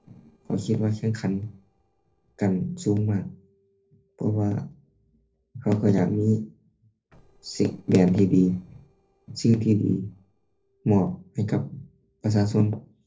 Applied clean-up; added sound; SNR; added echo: neural separator model SepFormer DNS4.